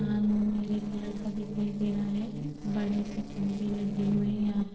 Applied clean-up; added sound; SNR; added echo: neural separator model SepFormer DNS4.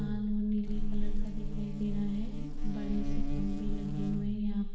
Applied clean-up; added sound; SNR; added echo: none; Buzz; -4 dB; reverberation time 1.3 s.